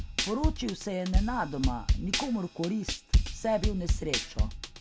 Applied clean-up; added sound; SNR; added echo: none; Drum kit; -3 dB; none.